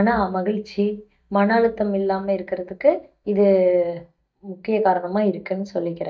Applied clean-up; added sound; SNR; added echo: neural mask model DeepFilterNet 3.